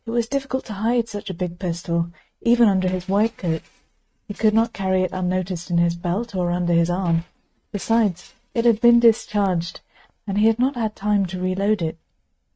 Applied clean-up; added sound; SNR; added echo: neural mask model RNNoise.